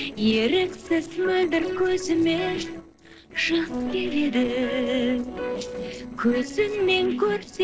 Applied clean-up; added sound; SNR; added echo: neural separator model SepFormer DNS4.